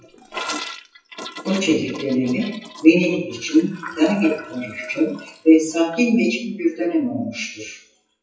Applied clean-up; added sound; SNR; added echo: classical method WPE with log-MMSE.